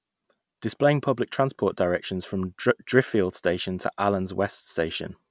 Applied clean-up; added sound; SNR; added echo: none; none; none; none.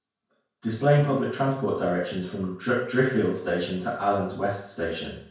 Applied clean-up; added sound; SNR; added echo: none; none; none; reverberation time 0.5 s.